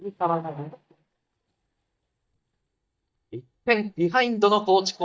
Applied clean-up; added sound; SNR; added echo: neural mask model DeepFilterNet 3.